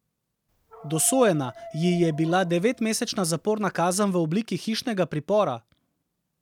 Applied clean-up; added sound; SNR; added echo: none; Dog; 18 dB; none.